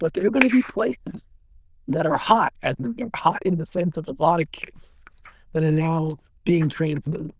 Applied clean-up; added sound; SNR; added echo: neural diffusion model UNIVERSE++.